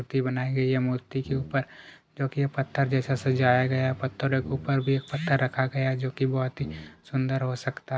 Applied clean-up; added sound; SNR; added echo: none; Brass instrument; 14 dB; none.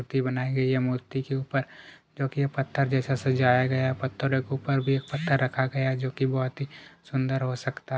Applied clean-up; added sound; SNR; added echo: none; none; none; none.